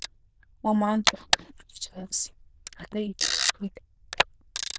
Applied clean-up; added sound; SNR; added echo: neural diffusion model UNIVERSE++.